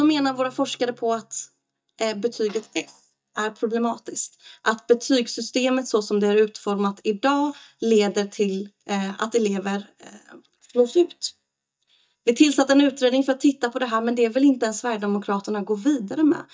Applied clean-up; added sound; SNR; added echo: neural mask model DeepFilterNet 3.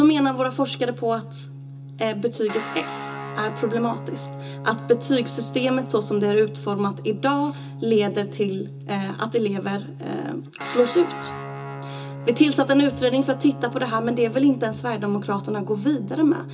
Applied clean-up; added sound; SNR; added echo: none; Guitar; 12 dB; reverberation time 0.2 s.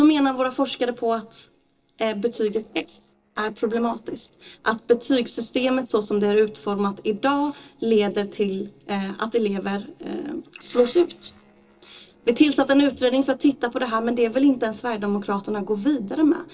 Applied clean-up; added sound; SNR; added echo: neural separator model SepFormer DNS4.